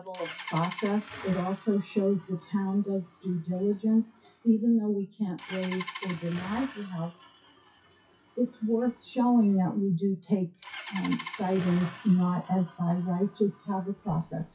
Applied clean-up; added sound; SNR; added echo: classical method WPE with log-MMSE.